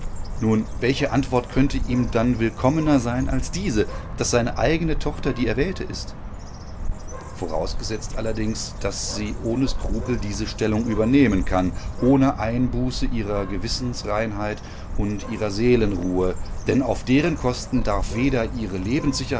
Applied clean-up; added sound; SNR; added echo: none; Bird; 5 dB; none.